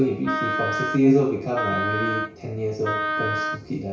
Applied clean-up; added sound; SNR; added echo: none; Wind instrument, woodwind instrument; 3 dB; reverberation time 0.6 s.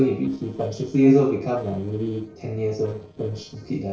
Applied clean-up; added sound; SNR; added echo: neural separator model SepFormer DNS4.